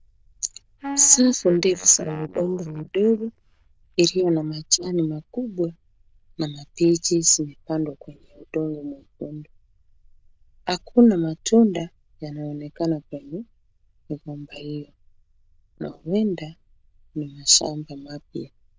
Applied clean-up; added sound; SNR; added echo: neural diffusion model UNIVERSE++.